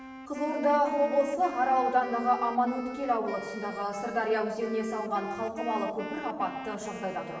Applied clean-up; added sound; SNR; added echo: none; Wind instrument, woodwind instrument; 12 dB; reverberation time 1.0 s.